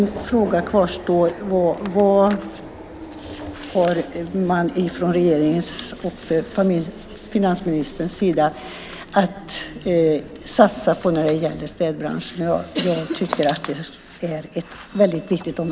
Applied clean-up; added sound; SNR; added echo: none; Subway, metro, underground; 16 dB; none.